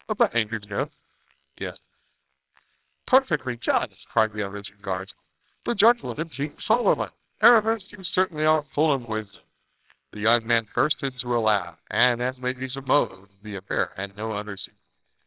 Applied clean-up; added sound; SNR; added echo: neural separator model SepFormer WHAMR!.